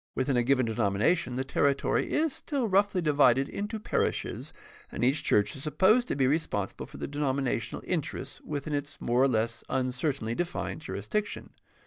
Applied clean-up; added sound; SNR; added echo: neural mask model DeepFilterNet 3.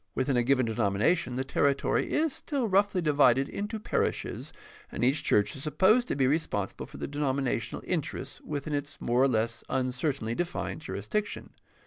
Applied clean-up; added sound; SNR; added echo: none; none; none; none.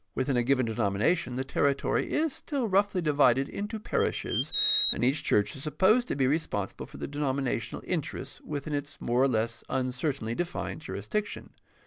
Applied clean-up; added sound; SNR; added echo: none; Bird vocalization, bird call, bird song; 0 dB; none.